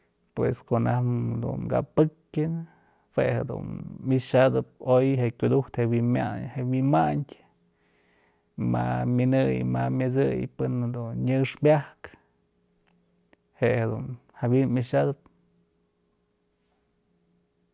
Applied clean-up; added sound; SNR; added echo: none; none; none; none.